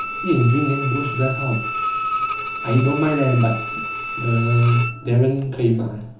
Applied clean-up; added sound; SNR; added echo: none; Bowed string instrument; 7 dB; reverberation time 0.6 s.